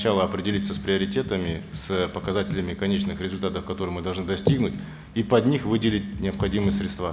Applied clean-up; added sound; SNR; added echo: none; none; none; none.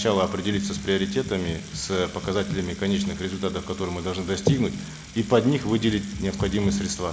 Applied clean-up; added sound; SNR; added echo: none; Sink (filling or washing) / Water tap, faucet; 20 dB; none.